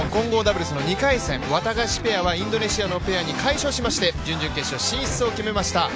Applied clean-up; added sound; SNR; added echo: none; Door; 19 dB; none.